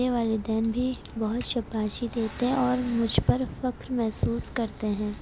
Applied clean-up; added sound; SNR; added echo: none; Crack; 16 dB; none.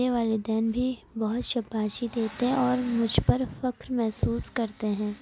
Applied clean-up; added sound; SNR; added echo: none; none; none; none.